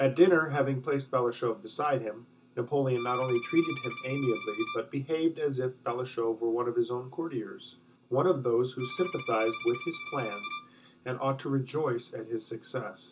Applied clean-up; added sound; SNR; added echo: none; Bowed string instrument; 11 dB; reverberation time 0.2 s.